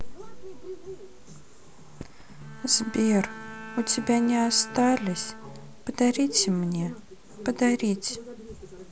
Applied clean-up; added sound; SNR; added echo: none; Bowed string instrument; 18 dB; none.